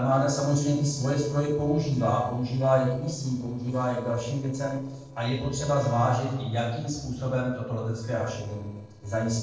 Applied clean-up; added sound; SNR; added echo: neural separator model SepFormer DNS4.